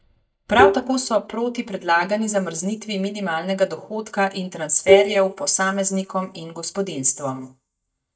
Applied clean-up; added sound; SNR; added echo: neural mask model DeepFilterNet 3.